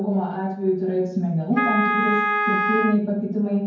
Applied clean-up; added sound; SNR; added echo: none; Wind instrument, woodwind instrument; 1 dB; reverberation time 0.9 s.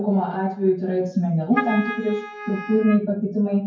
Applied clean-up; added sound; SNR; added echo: classical method WPE with log-MMSE.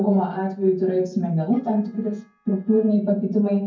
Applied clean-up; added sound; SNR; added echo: neural mask model DeepFilterNet 3.